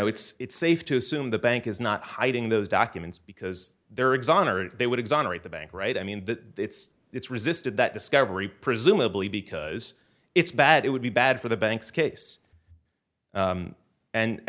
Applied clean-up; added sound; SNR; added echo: none; none; none; none.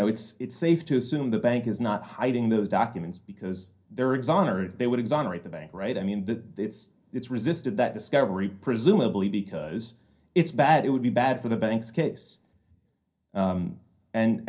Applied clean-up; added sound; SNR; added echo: none; none; none; reverberation time 0.3 s.